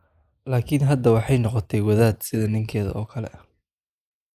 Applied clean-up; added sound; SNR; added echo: neural mask model Resemble Enhance denoiser.